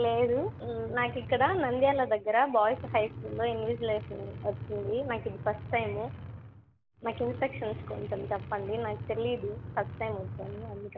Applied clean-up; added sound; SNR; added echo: none; Truck; 10 dB; none.